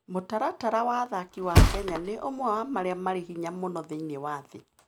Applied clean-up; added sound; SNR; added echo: none; Thump, thud; -4 dB; none.